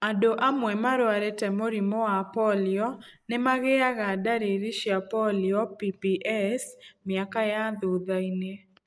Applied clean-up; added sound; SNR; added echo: neural mask model Resemble Enhance denoiser.